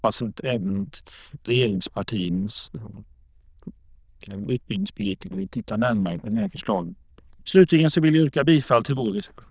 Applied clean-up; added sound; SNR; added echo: neural diffusion model UNIVERSE++.